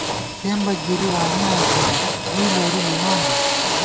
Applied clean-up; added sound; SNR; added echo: none; Drill; -3 dB; none.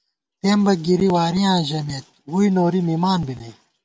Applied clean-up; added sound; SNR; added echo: none; none; none; none.